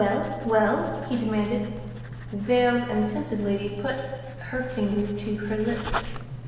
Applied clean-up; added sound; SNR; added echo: none; Writing; 9 dB; reverberation time 1.2 s.